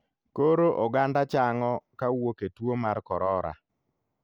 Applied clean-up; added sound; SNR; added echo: none; none; none; none.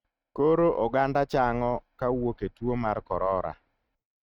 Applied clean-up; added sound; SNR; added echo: neural mask model RNNoise.